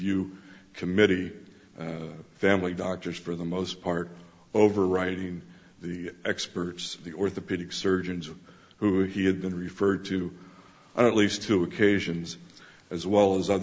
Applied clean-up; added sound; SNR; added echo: none; none; none; none.